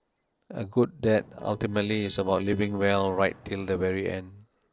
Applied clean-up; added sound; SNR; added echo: neural separator model SepFormer DNS4.